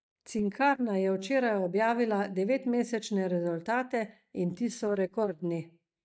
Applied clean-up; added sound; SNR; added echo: neural mask model DeepFilterNet 3.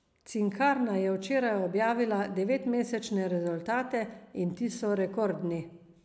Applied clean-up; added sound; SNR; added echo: none; none; none; none.